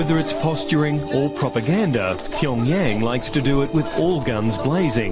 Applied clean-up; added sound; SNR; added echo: none; Ocean; 11 dB; none.